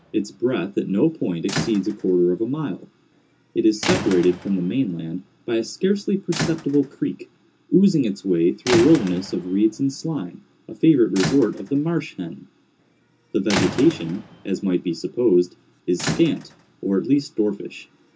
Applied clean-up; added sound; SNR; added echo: none; Squeak / Rattle / Slam; 11 dB; reverberation time 0.2 s.